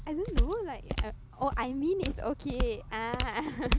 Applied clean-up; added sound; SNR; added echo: none; Walk, footsteps; -1 dB; none.